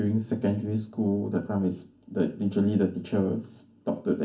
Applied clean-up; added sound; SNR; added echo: none; none; none; reverberation time 0.4 s.